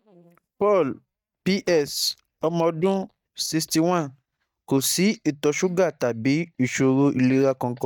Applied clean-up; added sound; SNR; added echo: neural mask model DeepFilterNet 3.